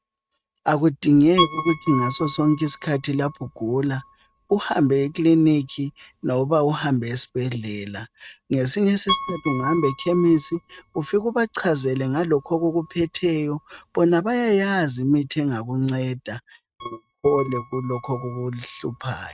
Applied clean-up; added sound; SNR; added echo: neural mask model RNNoise.